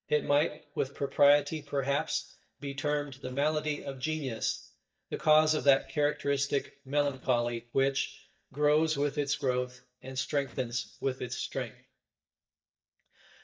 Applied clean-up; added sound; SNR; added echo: neural mask model DeepFilterNet 3.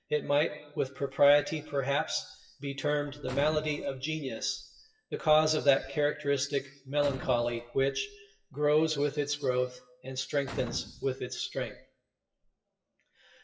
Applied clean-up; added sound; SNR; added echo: classical method WPE with log-MMSE.